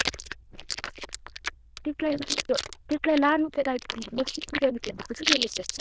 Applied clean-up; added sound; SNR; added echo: neural diffusion model UNIVERSE++.